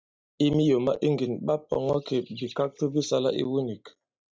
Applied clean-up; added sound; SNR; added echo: neural mask model DeepFilterNet 3.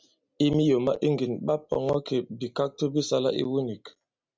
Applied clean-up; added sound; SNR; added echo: none; none; none; none.